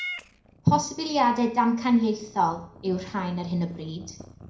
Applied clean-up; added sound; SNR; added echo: none; Meow / Purr; 18 dB; reverberation time 0.4 s.